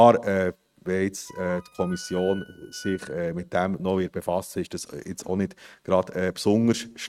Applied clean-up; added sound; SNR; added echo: neural mask model RNNoise.